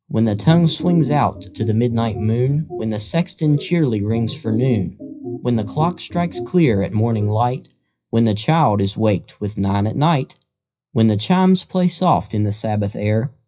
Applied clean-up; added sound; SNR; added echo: classical method WPE with log-MMSE.